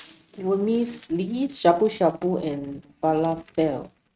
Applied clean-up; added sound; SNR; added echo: neural mask model RNNoise.